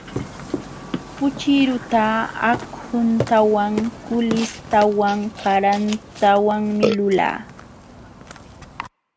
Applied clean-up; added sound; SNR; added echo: none; Burping, eructation; 10 dB; none.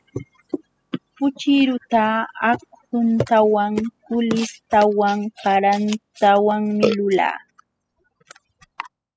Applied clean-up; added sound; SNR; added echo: classical method spectral subtraction.